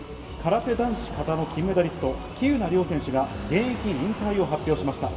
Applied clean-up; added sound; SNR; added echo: none; Car passing by / Traffic noise, roadway noise; 13 dB; reverberation time 1.6 s.